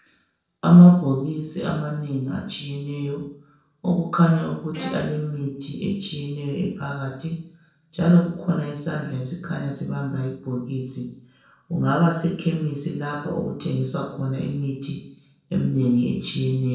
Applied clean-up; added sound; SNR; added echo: neural separator model SepFormer DNS4.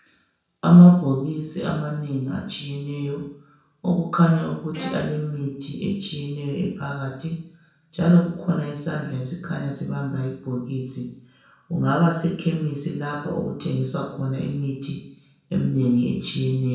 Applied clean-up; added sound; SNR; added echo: none; Bowed string instrument; 19 dB; reverberation time 0.6 s.